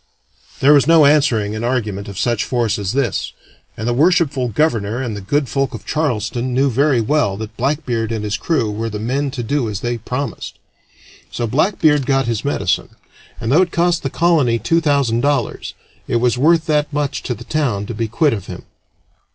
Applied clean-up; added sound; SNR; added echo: none; none; none; none.